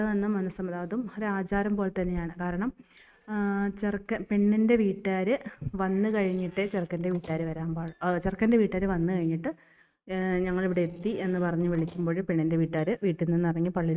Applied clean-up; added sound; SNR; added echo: neural mask model RNNoise.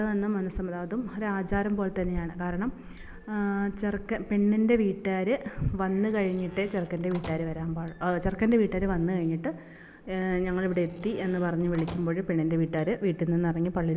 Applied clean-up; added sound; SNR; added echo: none; Bicycle bell + Slam; 19 dB; none.